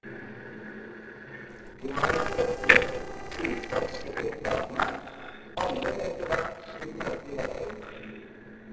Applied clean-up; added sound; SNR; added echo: neural separator model SepFormer DNS4.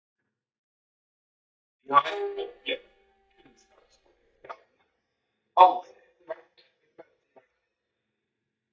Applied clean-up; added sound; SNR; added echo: neural mask model DeepFilterNet 3.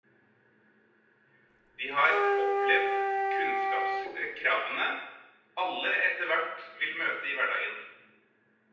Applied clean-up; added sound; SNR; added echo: none; Wind instrument, woodwind instrument; -3 dB; reverberation time 0.9 s.